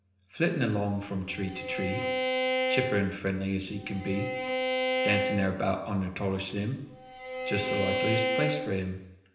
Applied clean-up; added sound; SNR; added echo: none; Bowed string instrument; 0 dB; reverberation time 0.9 s.